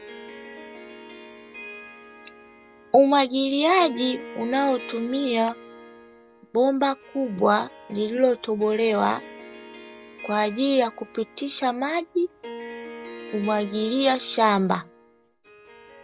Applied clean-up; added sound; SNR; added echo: none; Harp; 17 dB; none.